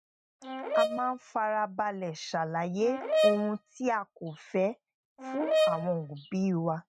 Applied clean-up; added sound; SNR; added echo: neural mask model RNNoise.